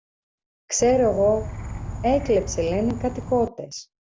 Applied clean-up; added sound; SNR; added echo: none; Insect; 9 dB; none.